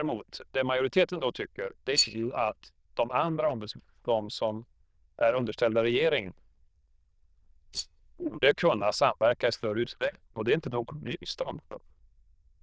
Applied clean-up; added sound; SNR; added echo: neural diffusion model UNIVERSE++.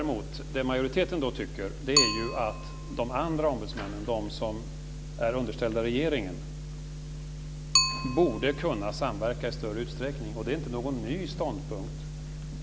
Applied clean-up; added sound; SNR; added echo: none; Bicycle; 3 dB; none.